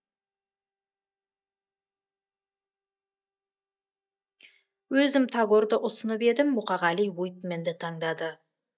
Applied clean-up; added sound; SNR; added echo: neural mask model DeepFilterNet 3.